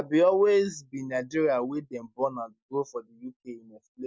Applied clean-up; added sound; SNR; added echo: none; none; none; none.